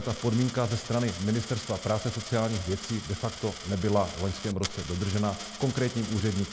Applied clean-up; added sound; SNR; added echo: none; Coin (dropping); 12 dB; none.